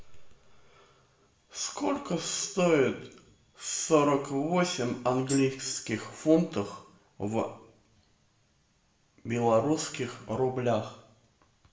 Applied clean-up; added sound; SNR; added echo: none; Tambourine; 13 dB; reverberation time 0.6 s.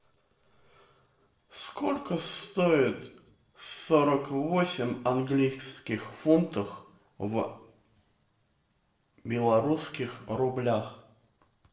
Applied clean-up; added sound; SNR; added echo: neural separator model SepFormer DNS4.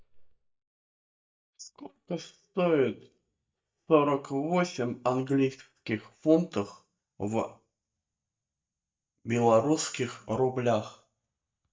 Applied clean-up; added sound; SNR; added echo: neural mask model DeepFilterNet 3.